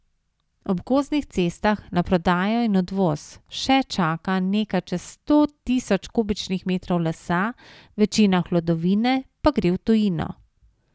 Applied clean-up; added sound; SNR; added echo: none; none; none; none.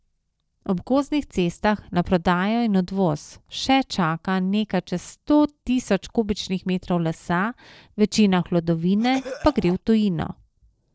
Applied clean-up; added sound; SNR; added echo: neural separator model SepFormer DNS4.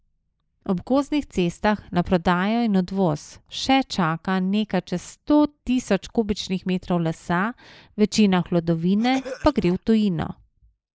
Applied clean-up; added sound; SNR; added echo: neural mask model Resemble Enhance denoiser.